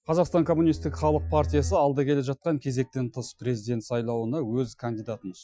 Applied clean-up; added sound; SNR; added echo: classical method Wiener filter.